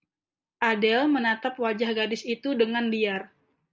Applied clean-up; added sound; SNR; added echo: none; none; none; none.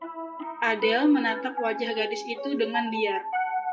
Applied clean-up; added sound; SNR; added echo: classical method WPE with log-MMSE.